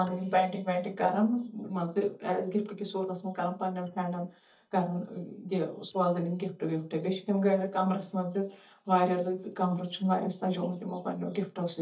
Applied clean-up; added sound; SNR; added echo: neural mask model DeepFilterNet 3.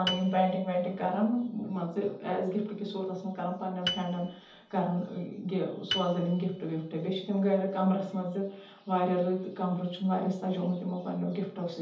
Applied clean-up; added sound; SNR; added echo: none; Piano; 10 dB; reverberation time 0.6 s.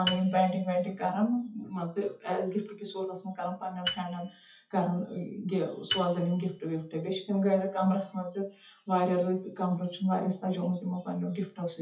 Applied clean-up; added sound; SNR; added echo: classical method WPE with log-MMSE.